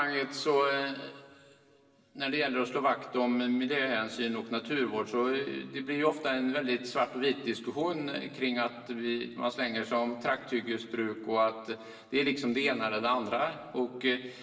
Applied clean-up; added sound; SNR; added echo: none; none; none; reverberation time 2.9 s.